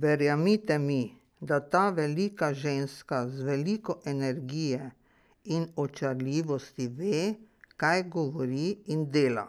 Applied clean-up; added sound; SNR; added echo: none; none; none; none.